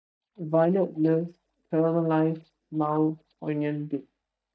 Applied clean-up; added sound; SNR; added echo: neural mask model DeepFilterNet 3.